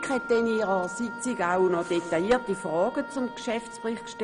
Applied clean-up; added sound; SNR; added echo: none; Wind instrument, woodwind instrument; 11 dB; none.